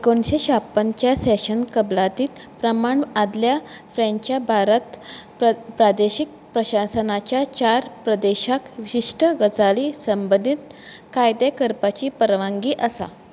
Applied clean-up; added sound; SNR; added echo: none; none; none; none.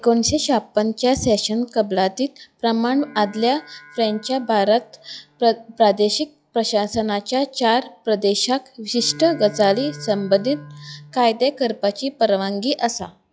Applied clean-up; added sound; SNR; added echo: classical method log-MMSE.